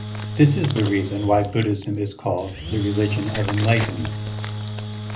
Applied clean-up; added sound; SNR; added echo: none; Engine / Drill; 6 dB; reverberation time 0.3 s.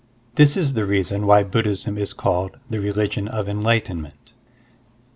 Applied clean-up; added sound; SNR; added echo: none; none; none; none.